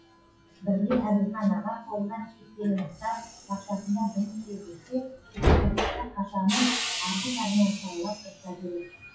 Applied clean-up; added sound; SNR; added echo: classical method WPE with log-MMSE.